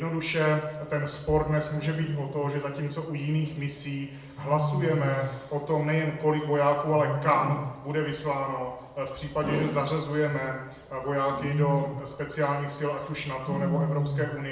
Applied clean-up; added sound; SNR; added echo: none; Wild animals; 7 dB; reverberation time 0.7 s.